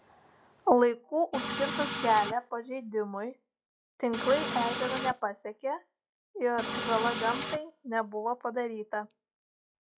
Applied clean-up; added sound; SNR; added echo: classical method log-MMSE.